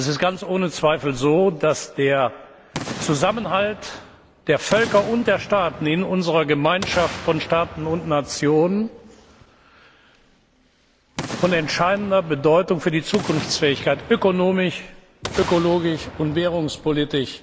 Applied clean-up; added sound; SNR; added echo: none; Boom; 14 dB; none.